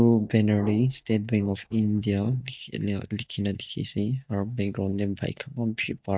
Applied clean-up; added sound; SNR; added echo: neural mask model DeepFilterNet 3.